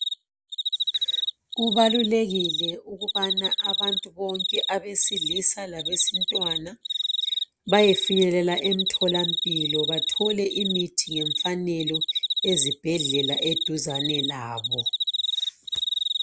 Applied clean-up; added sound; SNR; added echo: none; Cricket; 1 dB; none.